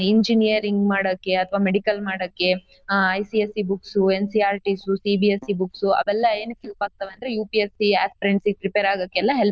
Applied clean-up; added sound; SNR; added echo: neural diffusion model UNIVERSE++.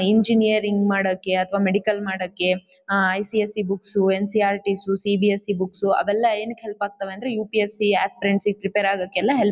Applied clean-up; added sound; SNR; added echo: none; none; none; none.